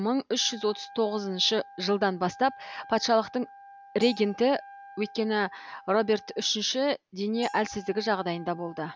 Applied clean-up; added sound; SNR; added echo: none; Bell + Wind instrument, woodwind instrument; 19 dB; none.